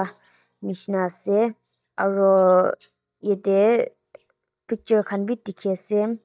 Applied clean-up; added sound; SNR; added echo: neural mask model DeepFilterNet 3.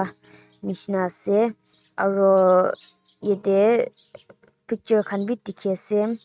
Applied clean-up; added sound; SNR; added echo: neural mask model RNNoise.